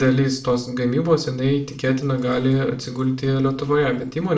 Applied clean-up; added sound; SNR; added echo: none; none; none; reverberation time 0.3 s.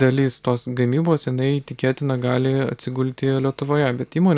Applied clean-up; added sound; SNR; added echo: none; none; none; none.